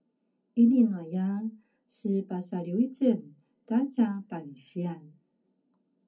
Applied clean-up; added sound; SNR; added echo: none; none; none; reverberation time 0.4 s.